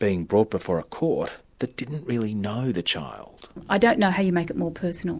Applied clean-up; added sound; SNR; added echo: none; none; none; none.